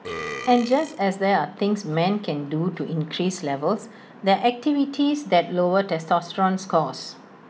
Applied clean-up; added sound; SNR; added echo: none; Burping, eructation; 13 dB; none.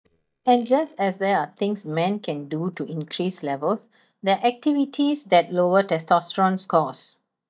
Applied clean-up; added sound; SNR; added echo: neural mask model DeepFilterNet 3.